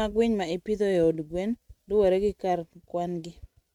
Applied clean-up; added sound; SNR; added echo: neural mask model RNNoise.